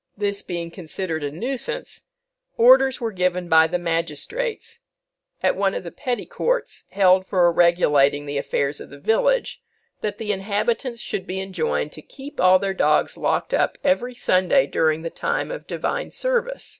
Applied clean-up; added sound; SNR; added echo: none; none; none; none.